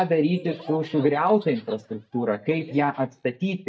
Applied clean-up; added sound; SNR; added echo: neural mask model DeepFilterNet 3.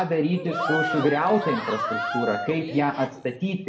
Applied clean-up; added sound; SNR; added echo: none; Cheering; 5 dB; reverberation time 0.6 s.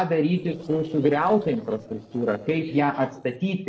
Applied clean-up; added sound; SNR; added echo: neural separator model SepFormer DNS4.